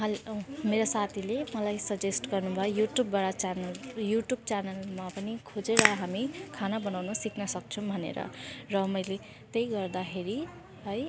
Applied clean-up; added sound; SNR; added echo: none; Crack / Crackle; -1 dB; none.